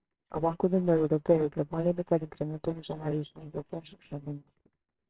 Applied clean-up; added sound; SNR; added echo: neural separator model SepFormer WHAMR!.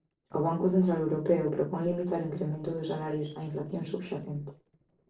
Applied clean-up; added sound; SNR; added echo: neural separator model SepFormer DNS4.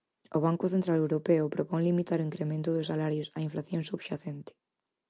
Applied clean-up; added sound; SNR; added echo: none; none; none; none.